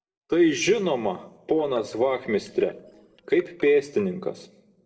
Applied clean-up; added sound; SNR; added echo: neural separator model SepFormer DNS4.